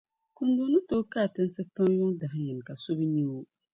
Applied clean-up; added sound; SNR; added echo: none; none; none; none.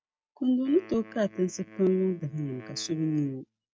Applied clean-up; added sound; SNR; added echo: neural mask model RNNoise.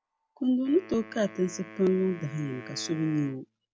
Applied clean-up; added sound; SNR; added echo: none; Wind instrument, woodwind instrument; 17 dB; none.